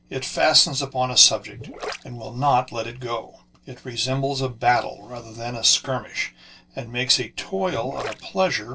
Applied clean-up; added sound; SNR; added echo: neural separator model SepFormer DNS4.